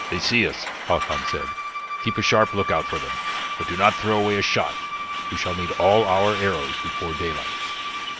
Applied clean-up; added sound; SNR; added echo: none; Truck + Bowed string instrument; 5 dB; none.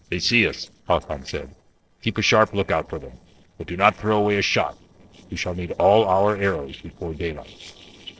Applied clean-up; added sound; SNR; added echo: neural separator model SepFormer DNS4.